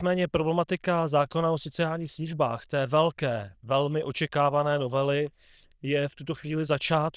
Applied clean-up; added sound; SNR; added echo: neural diffusion model UNIVERSE++.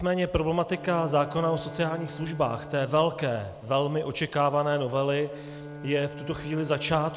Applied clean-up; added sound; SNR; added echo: none; Bowed string instrument; 16 dB; none.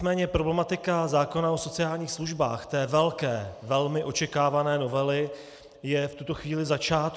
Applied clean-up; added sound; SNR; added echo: none; none; none; none.